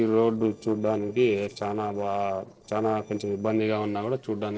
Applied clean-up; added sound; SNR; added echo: neural separator model SepFormer DNS4.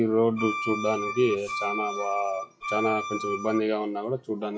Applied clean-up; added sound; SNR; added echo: classical method WPE with log-MMSE.